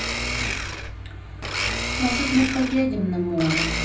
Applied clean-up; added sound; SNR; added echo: none; Domestic sounds, home sounds; 3 dB; reverberation time 0.6 s.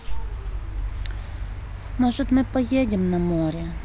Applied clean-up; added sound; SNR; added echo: none; none; none; none.